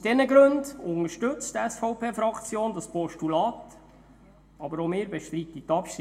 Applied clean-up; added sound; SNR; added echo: none; none; none; reverberation time 0.6 s.